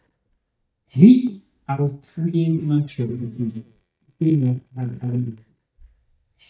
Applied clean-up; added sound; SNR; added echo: neural mask model DeepFilterNet 3.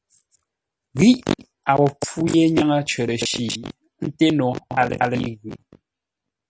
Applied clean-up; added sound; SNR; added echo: none; none; none; none.